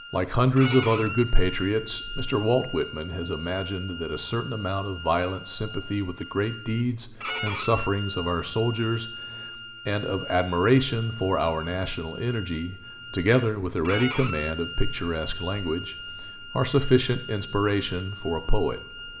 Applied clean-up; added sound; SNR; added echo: none; Bowed string instrument; 12 dB; reverberation time 3.0 s.